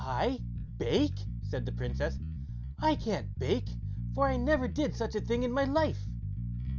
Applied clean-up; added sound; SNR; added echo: none; Bass guitar; 3 dB; none.